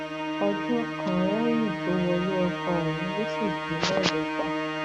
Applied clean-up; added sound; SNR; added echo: none; Musical instrument; 2 dB; none.